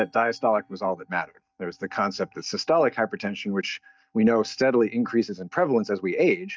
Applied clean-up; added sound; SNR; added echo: neural mask model DeepFilterNet 3.